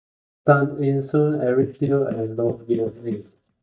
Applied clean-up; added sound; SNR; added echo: neural mask model DeepFilterNet 3.